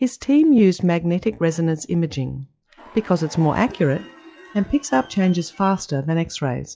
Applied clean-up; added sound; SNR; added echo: classical method log-MMSE.